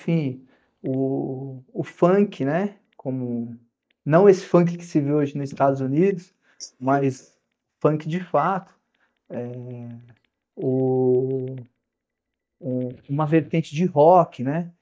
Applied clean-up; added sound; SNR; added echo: neural mask model DeepFilterNet 3.